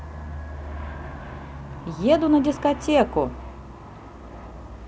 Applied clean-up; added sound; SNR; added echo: none; Aircraft; 11 dB; none.